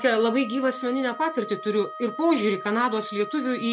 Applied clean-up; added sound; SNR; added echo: none; Wind instrument, woodwind instrument; 13 dB; none.